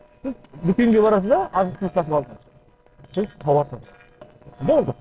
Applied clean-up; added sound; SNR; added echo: neural separator model SepFormer DNS4.